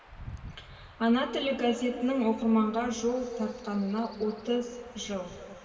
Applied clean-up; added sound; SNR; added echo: none; Stream / Chirp, tweet / Wind; 19 dB; reverberation time 2.7 s.